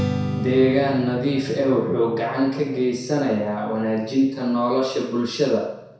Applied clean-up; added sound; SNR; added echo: none; Strum; 10 dB; reverberation time 0.7 s.